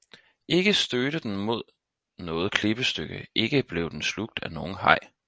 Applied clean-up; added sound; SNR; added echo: none; none; none; none.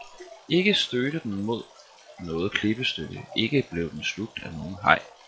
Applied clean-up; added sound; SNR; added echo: classical method log-MMSE.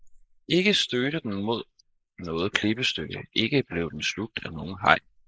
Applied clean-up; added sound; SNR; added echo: neural mask model Resemble Enhance denoiser.